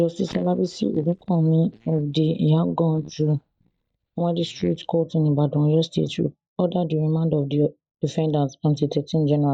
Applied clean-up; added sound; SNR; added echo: neural mask model DeepFilterNet 3.